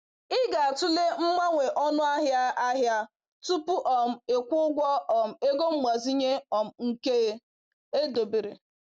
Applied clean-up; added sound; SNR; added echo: none; none; none; none.